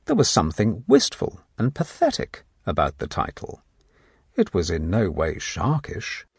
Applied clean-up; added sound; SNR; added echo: none; none; none; none.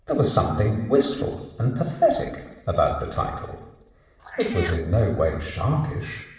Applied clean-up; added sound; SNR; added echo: none; Meow; 12 dB; reverberation time 0.9 s.